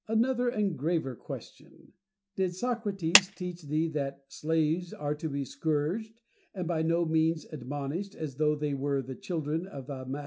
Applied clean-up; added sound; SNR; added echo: none; Clapping; -1 dB; none.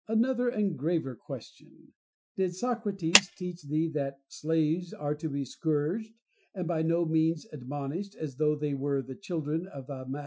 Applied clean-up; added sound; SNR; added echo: classical method Wiener filter.